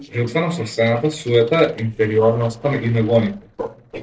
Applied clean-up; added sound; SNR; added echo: neural separator model SepFormer DNS4.